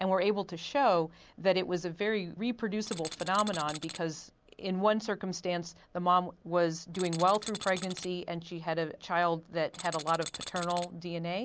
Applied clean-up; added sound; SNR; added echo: none; Tools; 11 dB; none.